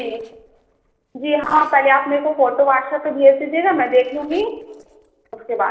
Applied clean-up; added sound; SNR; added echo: neural separator model SepFormer DNS4.